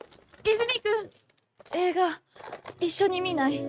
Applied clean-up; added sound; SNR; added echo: neural mask model RNNoise.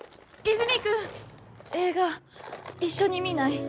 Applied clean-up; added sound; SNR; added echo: none; Tools; 15 dB; none.